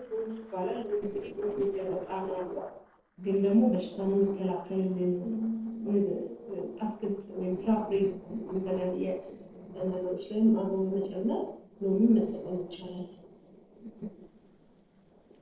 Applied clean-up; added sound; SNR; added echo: neural separator model SepFormer DNS4.